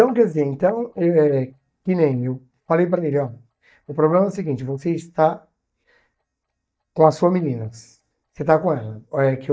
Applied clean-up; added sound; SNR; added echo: neural mask model DeepFilterNet 3.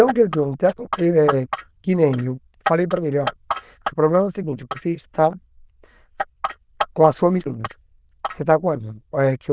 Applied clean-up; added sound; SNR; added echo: neural diffusion model UNIVERSE++.